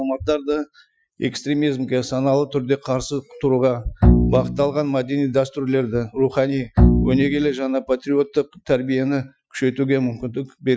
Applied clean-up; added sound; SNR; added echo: classical method Wiener filter.